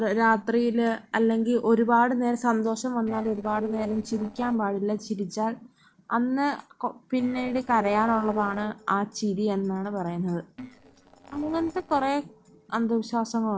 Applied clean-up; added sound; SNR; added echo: neural separator model SepFormer DNS4.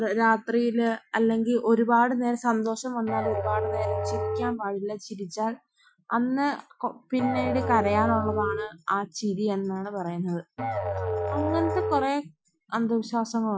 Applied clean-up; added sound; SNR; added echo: classical method Wiener filter.